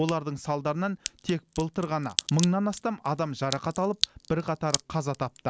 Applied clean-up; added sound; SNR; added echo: none; Crack; 9 dB; none.